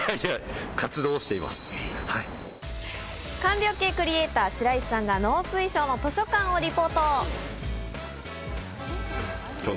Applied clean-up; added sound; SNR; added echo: none; none; none; none.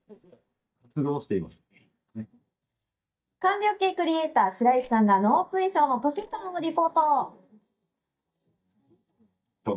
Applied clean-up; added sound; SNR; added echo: neural mask model DeepFilterNet 3.